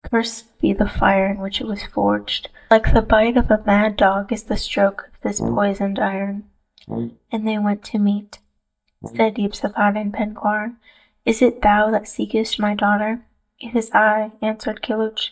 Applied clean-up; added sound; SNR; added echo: neural mask model DeepFilterNet 3.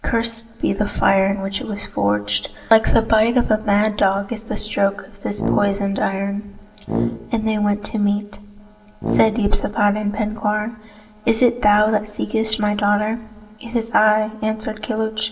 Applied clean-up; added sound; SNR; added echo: none; Brass instrument; 5 dB; reverberation time 1.5 s.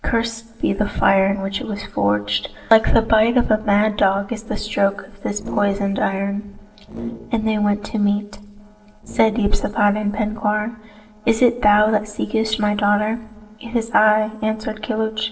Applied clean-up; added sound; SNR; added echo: neural separator model SepFormer DNS4.